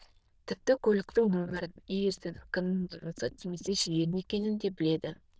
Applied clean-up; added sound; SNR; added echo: neural diffusion model UNIVERSE++.